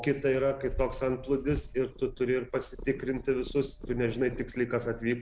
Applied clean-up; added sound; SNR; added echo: none; Purr; 12 dB; none.